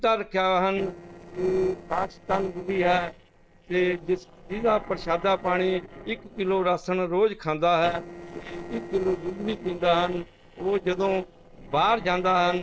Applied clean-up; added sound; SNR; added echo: neural separator model SepFormer DNS4.